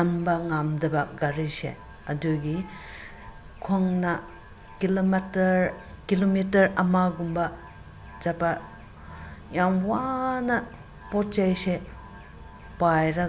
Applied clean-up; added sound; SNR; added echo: none; none; none; none.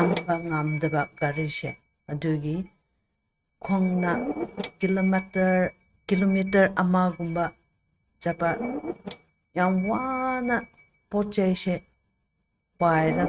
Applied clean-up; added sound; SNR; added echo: neural mask model RNNoise.